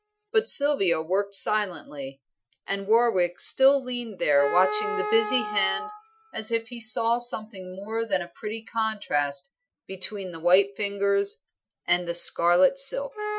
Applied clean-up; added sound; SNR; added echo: classical method Wiener filter.